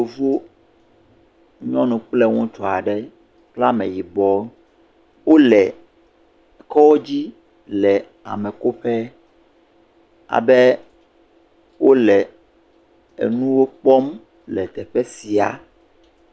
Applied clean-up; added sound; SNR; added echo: none; none; none; none.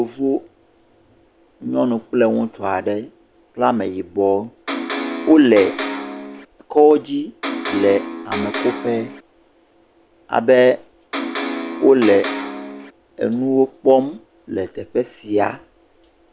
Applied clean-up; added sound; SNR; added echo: none; Electric guitar; 6 dB; none.